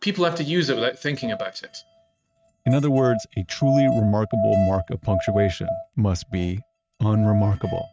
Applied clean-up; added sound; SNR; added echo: neural mask model RNNoise.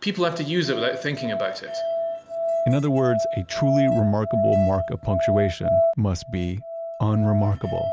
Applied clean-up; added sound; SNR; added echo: none; Musical instrument; 2 dB; none.